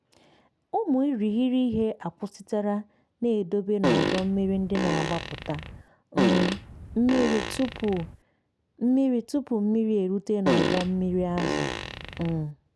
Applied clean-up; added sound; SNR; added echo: none; Fart; 2 dB; none.